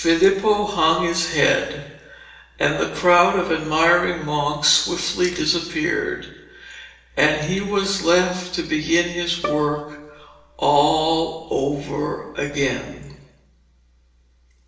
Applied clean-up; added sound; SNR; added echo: none; Bowed string instrument; 14 dB; reverberation time 0.9 s.